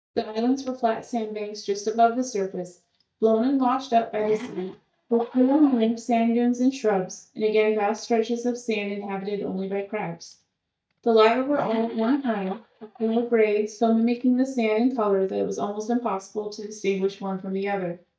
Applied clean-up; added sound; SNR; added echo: neural mask model DeepFilterNet 3.